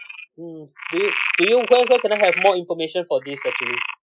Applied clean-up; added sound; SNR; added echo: classical method Wiener filter.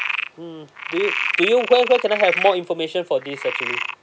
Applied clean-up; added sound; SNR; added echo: none; Frog; 6 dB; none.